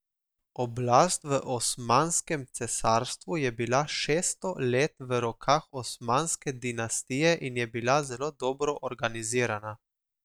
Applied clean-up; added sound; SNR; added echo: none; none; none; none.